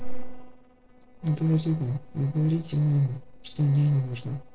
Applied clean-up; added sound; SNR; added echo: neural separator model SepFormer DNS4.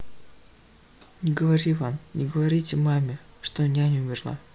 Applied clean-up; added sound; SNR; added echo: none; none; none; none.